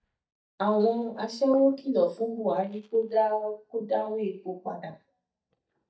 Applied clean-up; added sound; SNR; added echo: neural mask model DeepFilterNet 3.